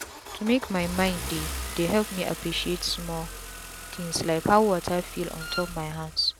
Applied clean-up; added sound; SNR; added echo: none; Engine starting / Car + Wind instrument, woodwind instrument; 9 dB; none.